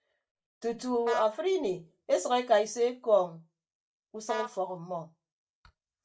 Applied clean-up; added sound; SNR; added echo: neural mask model DeepFilterNet 3.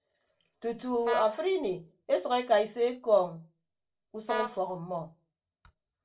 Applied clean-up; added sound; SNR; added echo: neural separator model SepFormer DNS4.